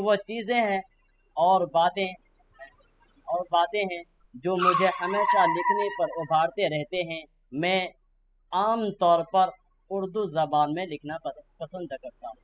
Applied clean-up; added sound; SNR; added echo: classical method spectral subtraction.